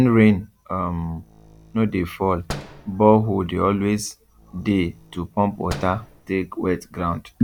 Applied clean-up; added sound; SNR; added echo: none; Slam; 19 dB; none.